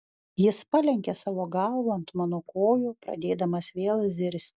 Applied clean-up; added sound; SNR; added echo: none; none; none; none.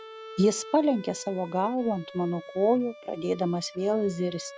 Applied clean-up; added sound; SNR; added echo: none; Bowed string instrument; 18 dB; none.